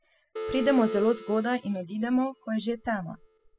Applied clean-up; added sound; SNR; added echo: classical method spectral subtraction.